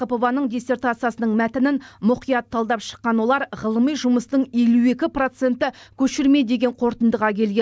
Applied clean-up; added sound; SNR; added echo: none; none; none; none.